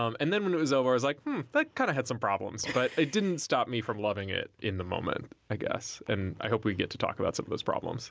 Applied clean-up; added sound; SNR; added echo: none; none; none; none.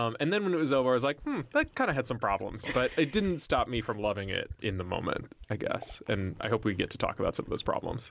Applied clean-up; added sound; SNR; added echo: none; Fill (with liquid); 18 dB; none.